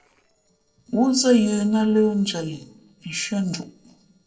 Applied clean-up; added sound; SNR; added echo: neural separator model SepFormer DNS4.